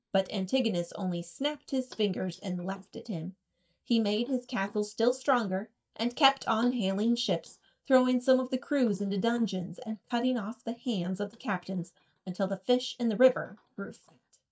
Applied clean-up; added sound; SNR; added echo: neural mask model DeepFilterNet 3.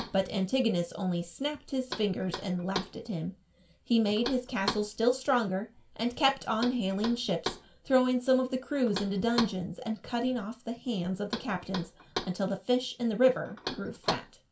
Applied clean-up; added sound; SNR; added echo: none; Knock; 12 dB; reverberation time 0.2 s.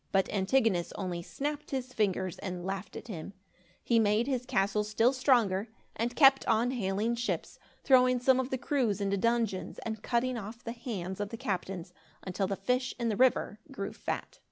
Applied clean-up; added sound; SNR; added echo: none; none; none; none.